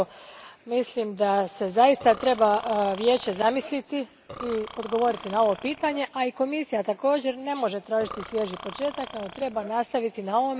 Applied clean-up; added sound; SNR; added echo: none; Burping, eructation; 16 dB; none.